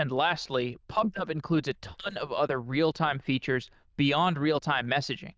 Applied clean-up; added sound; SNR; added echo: neural diffusion model UNIVERSE++.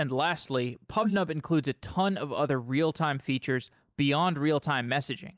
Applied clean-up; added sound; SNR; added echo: neural mask model Resemble Enhance denoiser.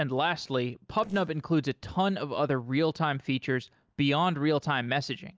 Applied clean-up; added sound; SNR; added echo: neural separator model SepFormer DNS4.